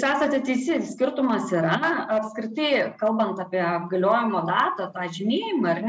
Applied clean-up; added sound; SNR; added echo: none; none; none; none.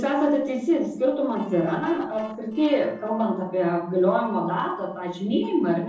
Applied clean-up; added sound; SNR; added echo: neural separator model SepFormer DNS4.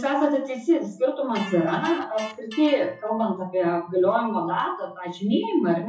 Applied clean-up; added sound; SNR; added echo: classical method WPE with log-MMSE.